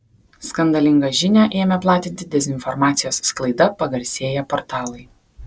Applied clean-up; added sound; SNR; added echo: none; none; none; none.